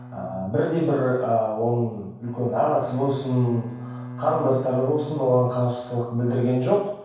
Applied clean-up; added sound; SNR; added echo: none; Bowed string instrument; 14 dB; reverberation time 0.7 s.